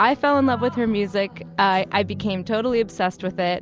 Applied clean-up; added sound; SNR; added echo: none; Ringtone; 17 dB; none.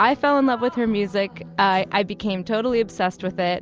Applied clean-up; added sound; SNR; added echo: none; none; none; none.